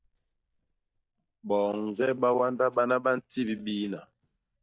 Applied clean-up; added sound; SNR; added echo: neural mask model DeepFilterNet 3.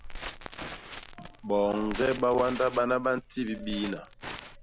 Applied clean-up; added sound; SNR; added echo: none; Crackle; 11 dB; none.